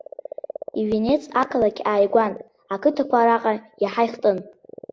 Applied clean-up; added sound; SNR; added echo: none; Frog; 19 dB; none.